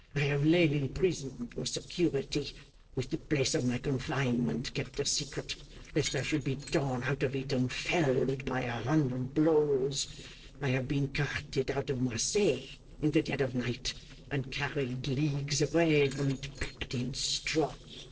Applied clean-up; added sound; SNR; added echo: neural separator model SepFormer DNS4.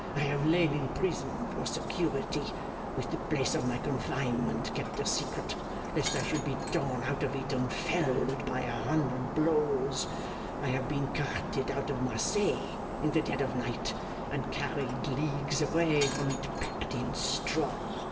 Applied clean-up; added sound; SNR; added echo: none; Shatter; 4 dB; reverberation time 1.7 s.